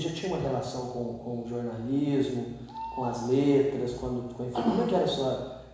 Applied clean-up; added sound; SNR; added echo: none; Bird; 19 dB; reverberation time 1.0 s.